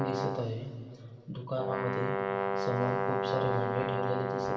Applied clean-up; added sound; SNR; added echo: none; Brass instrument; -2 dB; reverberation time 2.4 s.